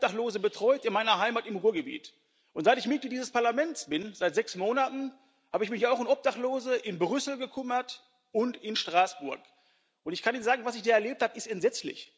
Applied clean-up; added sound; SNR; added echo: none; none; none; none.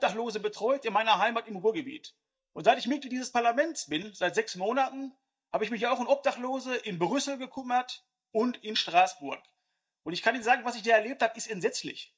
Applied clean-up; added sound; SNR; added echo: neural mask model DeepFilterNet 3.